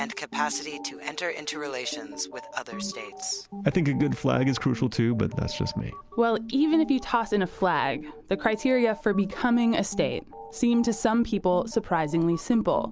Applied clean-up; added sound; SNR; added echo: none; none; none; none.